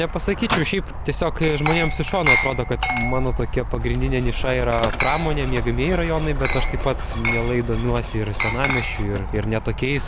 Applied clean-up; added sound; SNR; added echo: none; Mechanisms + Glass; 6 dB; none.